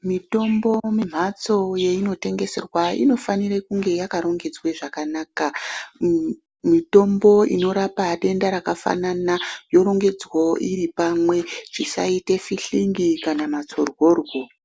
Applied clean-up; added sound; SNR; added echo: none; none; none; none.